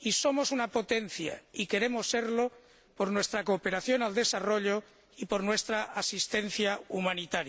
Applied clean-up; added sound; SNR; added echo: none; none; none; none.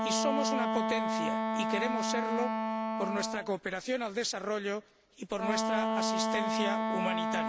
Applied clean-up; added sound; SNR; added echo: none; Wind instrument, woodwind instrument; -3 dB; none.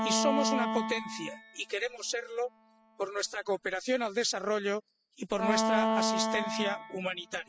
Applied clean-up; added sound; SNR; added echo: classical method spectral subtraction.